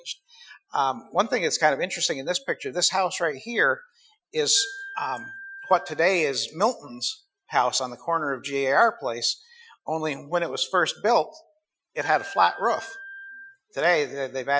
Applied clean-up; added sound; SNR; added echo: classical method Wiener filter.